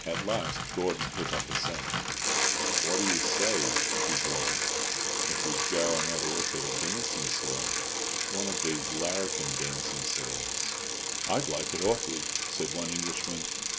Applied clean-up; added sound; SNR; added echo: none; Bicycle; -5 dB; none.